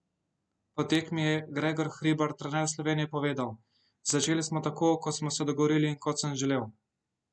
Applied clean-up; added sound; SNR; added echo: none; none; none; none.